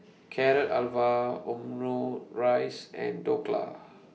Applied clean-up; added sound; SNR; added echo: none; none; none; none.